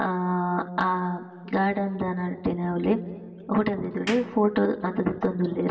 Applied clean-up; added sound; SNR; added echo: none; Clapping; 14 dB; reverberation time 2.7 s.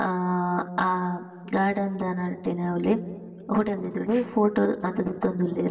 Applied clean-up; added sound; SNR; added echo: neural separator model SepFormer DNS4.